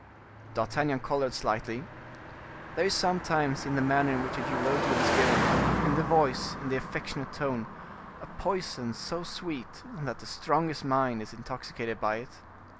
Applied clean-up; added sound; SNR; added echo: none; Car passing by; 3 dB; none.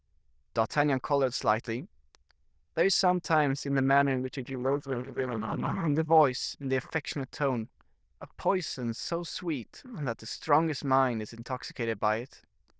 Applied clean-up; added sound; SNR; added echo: neural diffusion model UNIVERSE++.